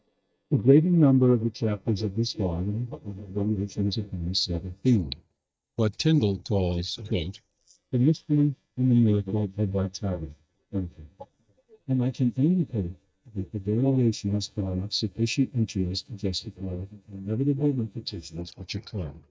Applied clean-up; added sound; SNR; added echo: neural mask model DeepFilterNet 3.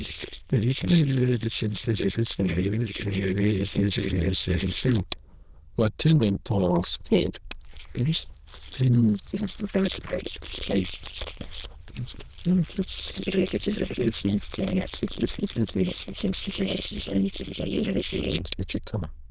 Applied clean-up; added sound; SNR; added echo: neural diffusion model UNIVERSE++.